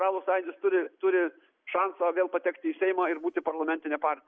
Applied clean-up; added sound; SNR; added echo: none; none; none; none.